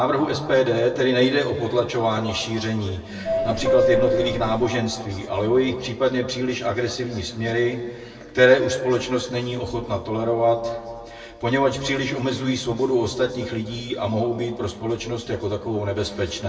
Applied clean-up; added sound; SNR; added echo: none; Subway, metro, underground / Doorbell; -1 dB; reverberation time 1.8 s.